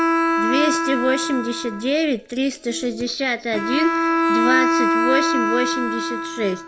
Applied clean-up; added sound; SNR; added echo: none; Bowed string instrument; -2 dB; reverberation time 0.4 s.